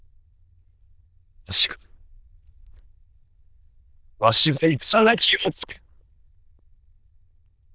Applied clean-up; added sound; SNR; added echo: neural diffusion model UNIVERSE++.